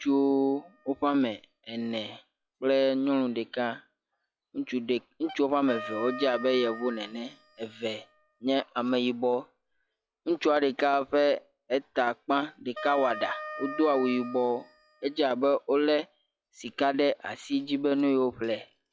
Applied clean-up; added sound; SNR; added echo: classical method log-MMSE.